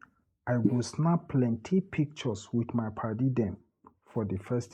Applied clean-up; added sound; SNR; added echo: neural mask model Resemble Enhance denoiser.